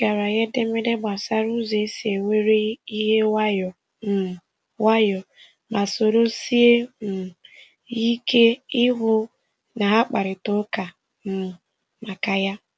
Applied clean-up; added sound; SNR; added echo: none; none; none; none.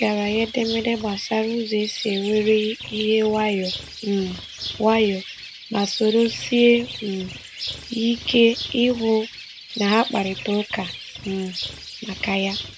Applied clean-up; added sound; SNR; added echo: none; Coin (dropping) + Bird; 12 dB; none.